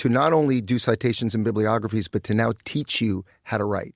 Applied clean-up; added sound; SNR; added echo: none; none; none; none.